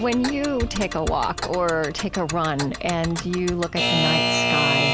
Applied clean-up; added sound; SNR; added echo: none; Alarm / Clock; 2 dB; none.